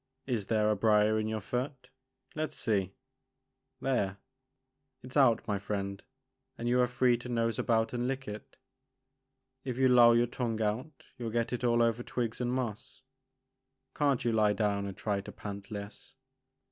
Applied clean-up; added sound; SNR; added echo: none; none; none; none.